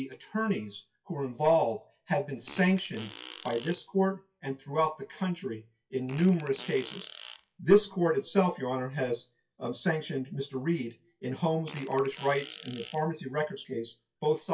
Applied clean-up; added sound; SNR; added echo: classical method WPE with log-MMSE.